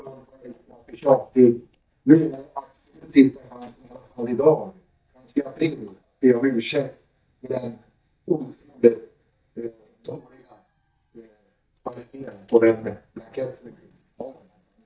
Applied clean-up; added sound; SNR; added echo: neural mask model DeepFilterNet 3.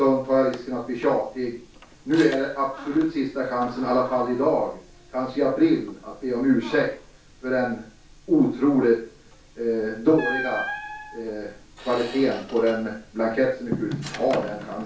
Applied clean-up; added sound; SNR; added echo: none; Squeak; 14 dB; reverberation time 0.3 s.